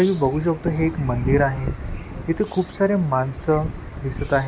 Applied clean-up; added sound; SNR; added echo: none; Cricket / Chicken, rooster; 19 dB; none.